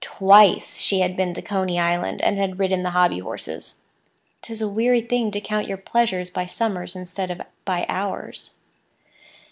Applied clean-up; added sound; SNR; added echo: none; none; none; none.